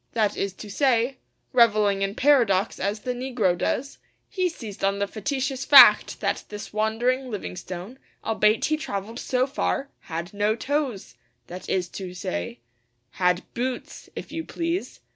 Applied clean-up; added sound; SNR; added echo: none; none; none; none.